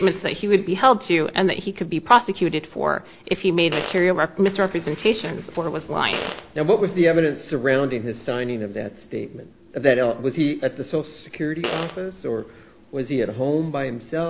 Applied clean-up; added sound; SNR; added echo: none; Fart; 12 dB; none.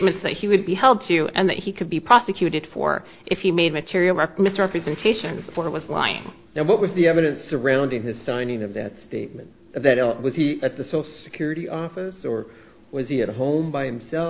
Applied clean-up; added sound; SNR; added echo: none; none; none; none.